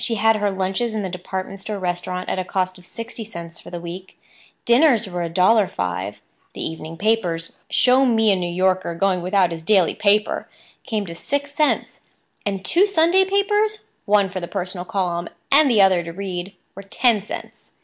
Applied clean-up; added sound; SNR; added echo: none; none; none; none.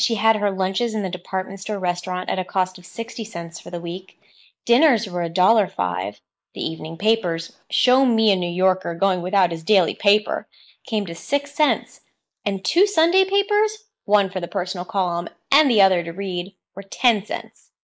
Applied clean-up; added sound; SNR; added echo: neural mask model Resemble Enhance denoiser.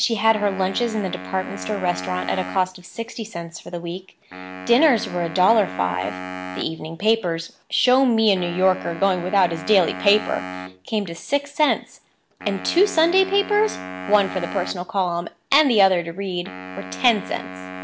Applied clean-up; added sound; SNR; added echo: none; Wind instrument, woodwind instrument; 13 dB; none.